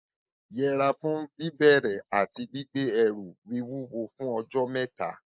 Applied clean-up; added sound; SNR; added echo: neural mask model Resemble Enhance denoiser.